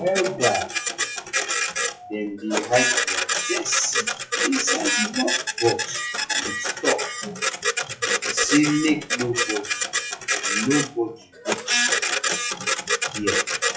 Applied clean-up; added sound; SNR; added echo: classical method WPE with log-MMSE.